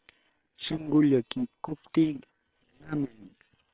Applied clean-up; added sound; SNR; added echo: neural separator model SepFormer WHAM!.